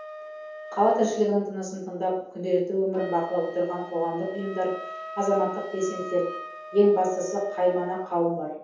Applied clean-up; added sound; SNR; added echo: none; Wind instrument, woodwind instrument; 14 dB; reverberation time 0.7 s.